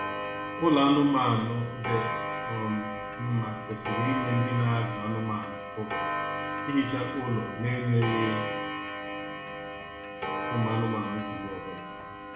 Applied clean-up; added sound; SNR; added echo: none; Clock; 5 dB; reverberation time 0.8 s.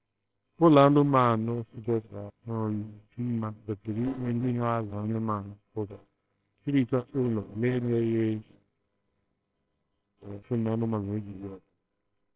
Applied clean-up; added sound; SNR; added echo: neural separator model SepFormer WHAMR!.